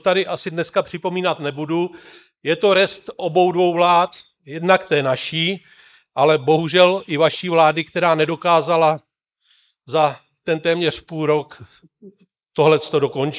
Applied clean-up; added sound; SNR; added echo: neural mask model Resemble Enhance denoiser.